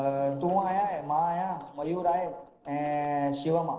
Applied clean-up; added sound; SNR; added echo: neural separator model SepFormer DNS4.